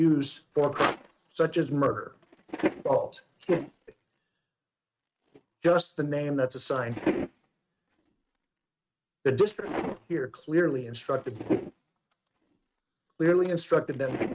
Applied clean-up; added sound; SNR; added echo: neural mask model RNNoise.